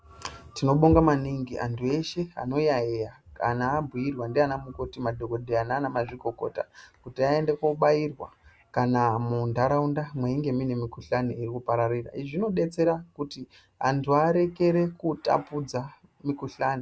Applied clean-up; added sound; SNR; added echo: none; none; none; none.